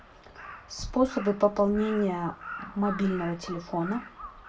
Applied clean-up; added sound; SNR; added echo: none; Crow; 14 dB; reverberation time 0.2 s.